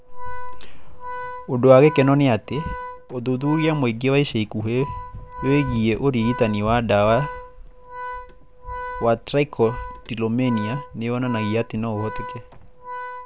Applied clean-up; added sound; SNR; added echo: none; Organ; 14 dB; none.